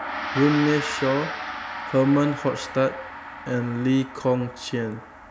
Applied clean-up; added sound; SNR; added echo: none; Gong; 9 dB; none.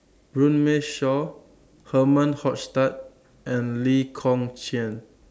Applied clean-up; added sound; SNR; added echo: none; none; none; none.